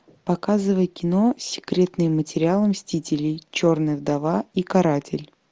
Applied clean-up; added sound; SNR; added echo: none; none; none; none.